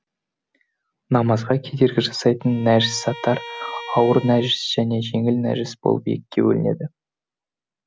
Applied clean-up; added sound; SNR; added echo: none; Bowed string instrument; 16 dB; none.